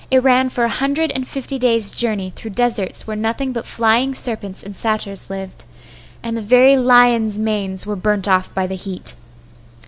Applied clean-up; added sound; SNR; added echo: none; none; none; none.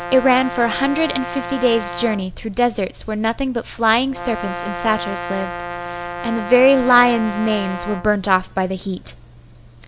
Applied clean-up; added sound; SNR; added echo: none; Brass instrument; 10 dB; none.